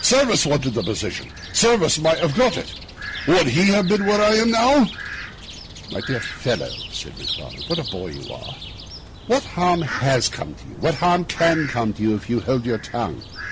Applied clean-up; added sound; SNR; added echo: none; Chirp, tweet + Fowl; 12 dB; none.